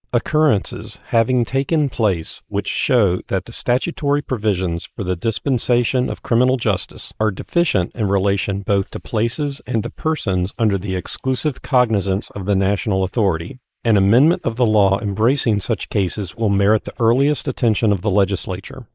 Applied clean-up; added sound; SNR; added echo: neural mask model Resemble Enhance denoiser.